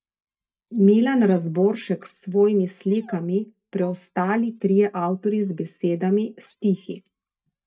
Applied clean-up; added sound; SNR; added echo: neural mask model DeepFilterNet 3.